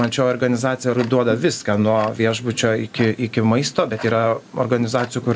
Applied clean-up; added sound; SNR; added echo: none; Tick-tock; 17 dB; none.